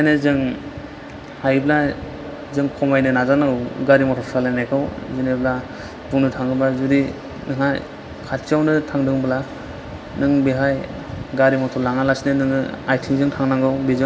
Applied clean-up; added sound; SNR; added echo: none; none; none; reverberation time 0.4 s.